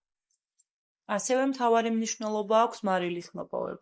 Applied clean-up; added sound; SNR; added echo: neural mask model Resemble Enhance denoiser.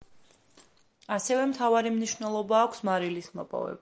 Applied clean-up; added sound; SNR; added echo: none; none; none; none.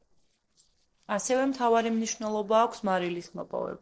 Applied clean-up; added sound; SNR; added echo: neural separator model SepFormer DNS4.